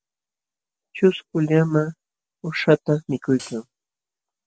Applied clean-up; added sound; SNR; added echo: none; Hi-hat; 18 dB; none.